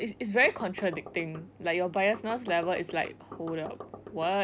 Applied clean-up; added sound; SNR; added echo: none; Knock; 15 dB; none.